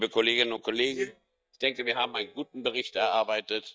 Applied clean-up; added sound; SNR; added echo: neural mask model DeepFilterNet 3.